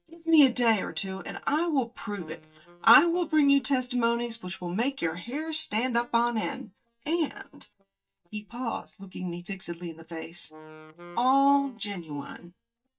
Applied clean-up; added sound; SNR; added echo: neural mask model DeepFilterNet 3.